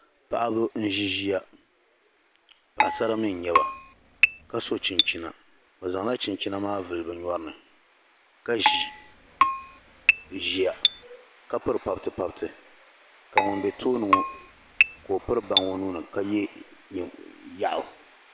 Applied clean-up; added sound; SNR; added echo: none; Keyboard (musical); -4 dB; none.